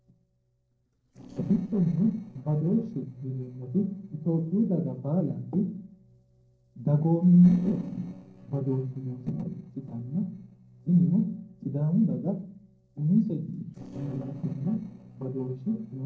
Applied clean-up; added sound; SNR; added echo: neural separator model SepFormer DNS4.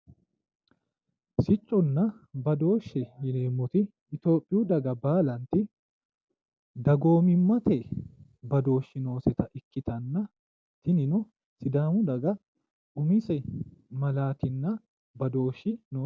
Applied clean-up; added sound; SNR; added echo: none; none; none; none.